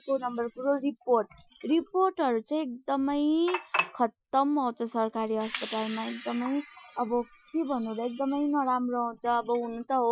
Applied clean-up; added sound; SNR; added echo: classical method Wiener filter.